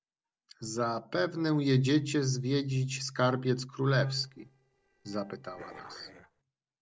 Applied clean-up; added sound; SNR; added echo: neural separator model SepFormer DNS4.